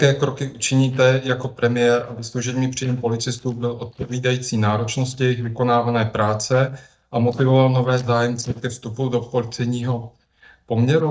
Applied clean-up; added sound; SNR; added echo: neural mask model DeepFilterNet 3.